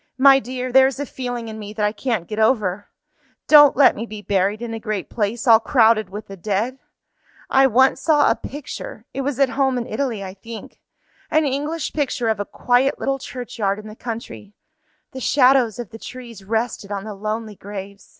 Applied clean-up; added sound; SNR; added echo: none; none; none; none.